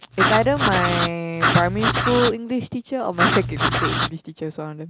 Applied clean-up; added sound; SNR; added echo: none; Writing; -4 dB; none.